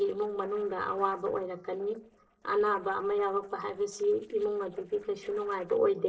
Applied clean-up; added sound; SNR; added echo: neural separator model SepFormer DNS4.